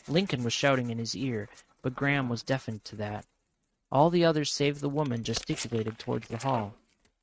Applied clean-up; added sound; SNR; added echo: neural mask model RNNoise.